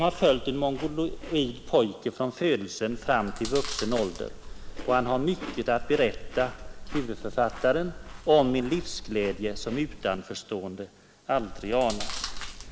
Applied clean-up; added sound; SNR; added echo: none; Chewing, mastication; 10 dB; none.